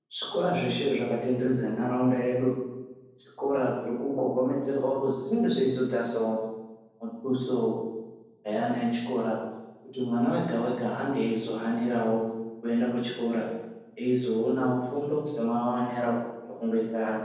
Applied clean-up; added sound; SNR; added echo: none; none; none; reverberation time 1.1 s.